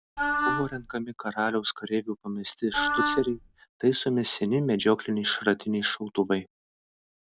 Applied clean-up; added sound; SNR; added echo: none; Wind instrument, woodwind instrument; 2 dB; none.